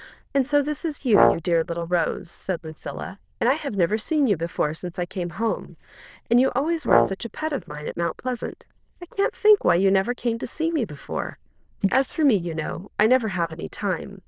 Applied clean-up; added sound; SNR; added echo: neural diffusion model UNIVERSE++.